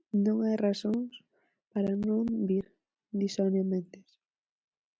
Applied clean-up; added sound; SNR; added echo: none; none; none; none.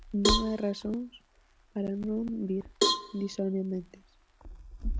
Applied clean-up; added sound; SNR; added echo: none; Crackle + Cowbell; 0 dB; none.